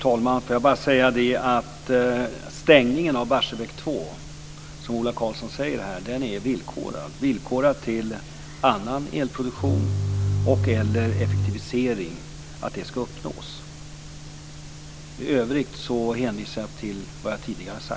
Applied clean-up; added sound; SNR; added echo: none; Bowed string instrument; -1 dB; none.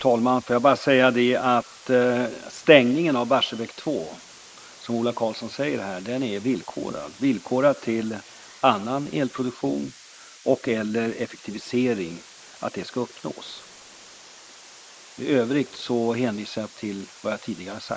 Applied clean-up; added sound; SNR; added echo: neural mask model Resemble Enhance denoiser.